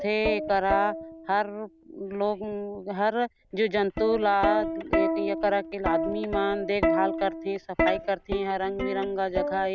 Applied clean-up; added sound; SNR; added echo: none; Plucked string instrument; 3 dB; none.